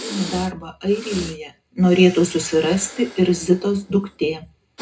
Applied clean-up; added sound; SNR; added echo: none; Breathing; 17 dB; reverberation time 0.2 s.